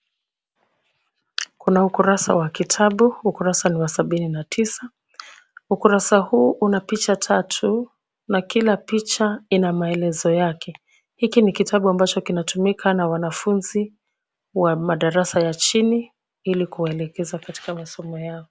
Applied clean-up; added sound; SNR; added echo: none; none; none; none.